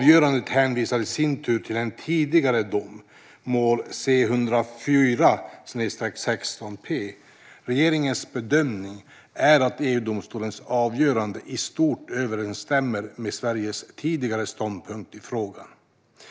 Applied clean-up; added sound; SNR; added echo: none; none; none; none.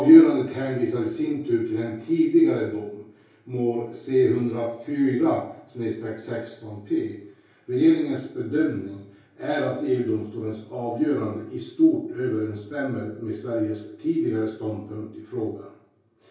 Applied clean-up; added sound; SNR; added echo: none; none; none; reverberation time 0.6 s.